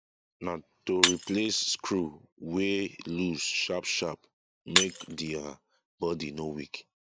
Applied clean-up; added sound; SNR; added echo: none; Shatter; 1 dB; none.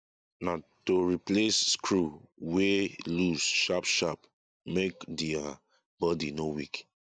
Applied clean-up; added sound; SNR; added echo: none; none; none; none.